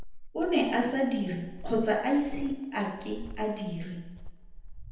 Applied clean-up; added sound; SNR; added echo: none; Cricket; 10 dB; reverberation time 0.9 s.